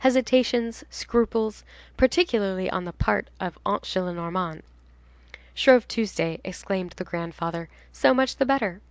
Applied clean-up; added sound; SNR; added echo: none; none; none; none.